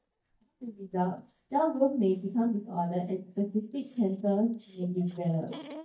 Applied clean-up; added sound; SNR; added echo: neural mask model DeepFilterNet 3.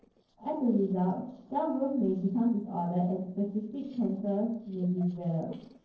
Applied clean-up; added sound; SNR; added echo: neural separator model SepFormer DNS4.